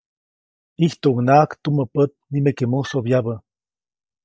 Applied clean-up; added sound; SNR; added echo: neural mask model DeepFilterNet 3.